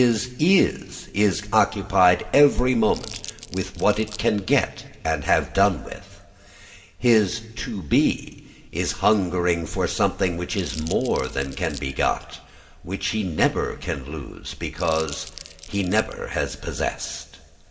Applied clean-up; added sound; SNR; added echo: none; Crumpling, crinkling; 17 dB; reverberation time 1.5 s.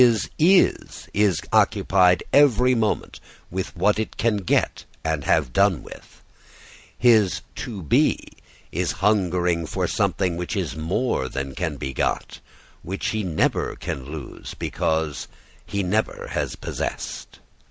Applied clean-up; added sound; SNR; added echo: none; none; none; none.